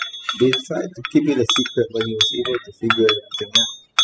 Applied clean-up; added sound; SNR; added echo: classical method spectral subtraction.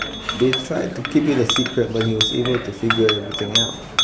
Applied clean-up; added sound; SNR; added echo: none; Chink, clink; 3 dB; none.